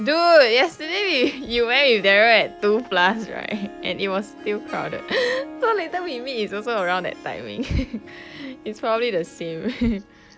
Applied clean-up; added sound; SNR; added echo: none; Harp; 19 dB; none.